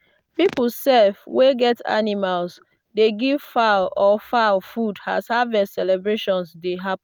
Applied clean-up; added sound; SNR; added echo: none; none; none; none.